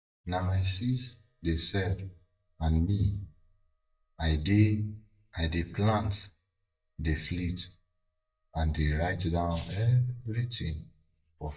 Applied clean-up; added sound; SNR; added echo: neural mask model DeepFilterNet 3.